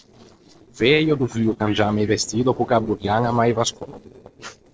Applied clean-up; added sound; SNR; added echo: neural separator model SepFormer DNS4.